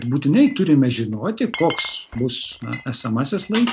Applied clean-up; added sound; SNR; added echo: none; Glass; 16 dB; none.